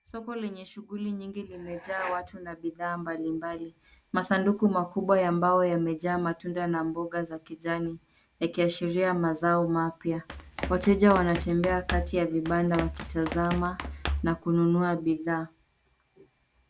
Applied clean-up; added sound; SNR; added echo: none; Run; 7 dB; none.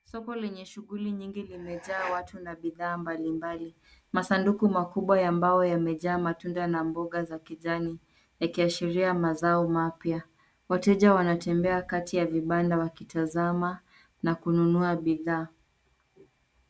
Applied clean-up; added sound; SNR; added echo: none; none; none; none.